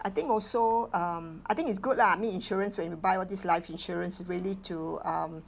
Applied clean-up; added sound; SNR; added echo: none; none; none; none.